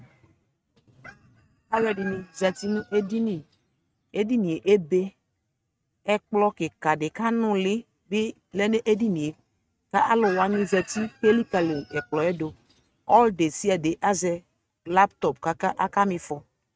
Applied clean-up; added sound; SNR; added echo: neural mask model RNNoise.